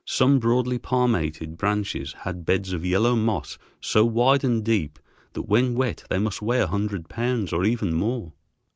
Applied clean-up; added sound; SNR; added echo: none; none; none; none.